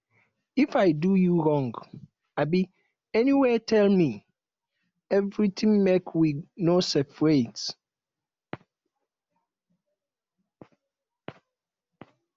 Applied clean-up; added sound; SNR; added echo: none; none; none; none.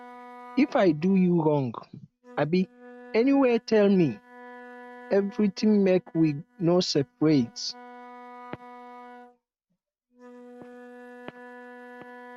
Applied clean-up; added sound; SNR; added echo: neural mask model RNNoise.